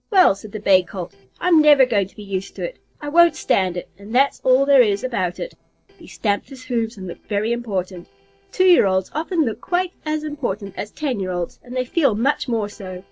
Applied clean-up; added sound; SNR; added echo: neural separator model SepFormer DNS4.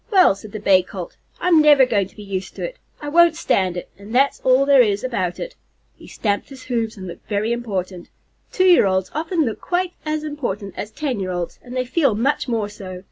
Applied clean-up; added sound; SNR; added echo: none; none; none; none.